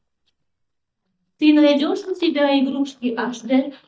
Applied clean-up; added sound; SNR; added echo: neural mask model DeepFilterNet 3.